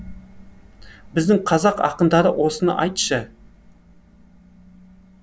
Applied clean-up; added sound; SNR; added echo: none; none; none; none.